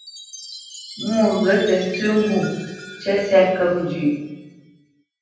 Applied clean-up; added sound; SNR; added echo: none; Chime; 17 dB; reverberation time 1.2 s.